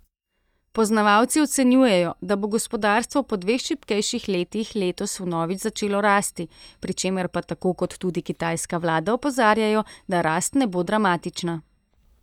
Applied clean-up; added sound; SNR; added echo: neural mask model DeepFilterNet 3.